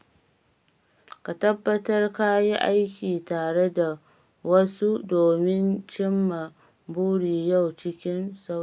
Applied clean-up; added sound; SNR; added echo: none; none; none; none.